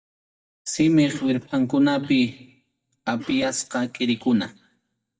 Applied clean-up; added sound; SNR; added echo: neural mask model DeepFilterNet 3.